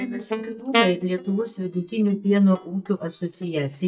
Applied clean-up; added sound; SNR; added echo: neural mask model DeepFilterNet 3.